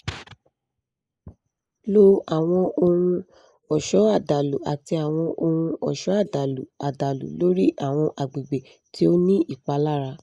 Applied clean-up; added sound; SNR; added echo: neural mask model Resemble Enhance denoiser.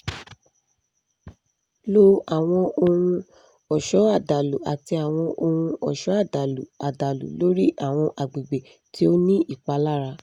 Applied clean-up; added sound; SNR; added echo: none; none; none; none.